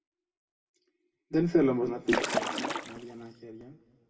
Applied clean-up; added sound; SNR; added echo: none; Splash, splatter; 1 dB; reverberation time 2.1 s.